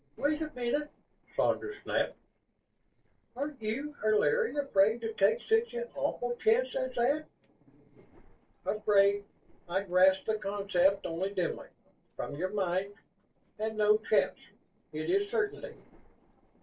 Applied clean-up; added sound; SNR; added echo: neural separator model SepFormer DNS4.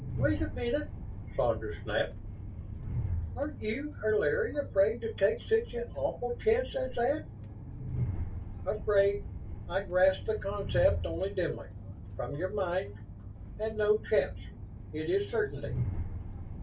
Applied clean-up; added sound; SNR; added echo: none; Train; 6 dB; reverberation time 0.2 s.